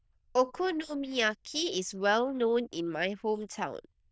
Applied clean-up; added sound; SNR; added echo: neural diffusion model UNIVERSE++.